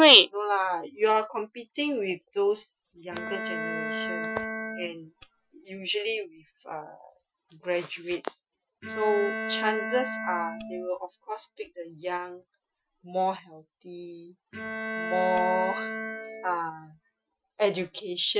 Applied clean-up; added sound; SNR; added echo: classical method Wiener filter.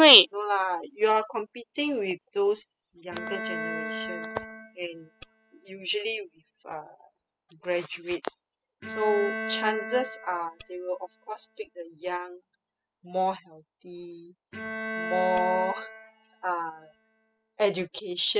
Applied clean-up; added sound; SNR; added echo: classical method spectral subtraction.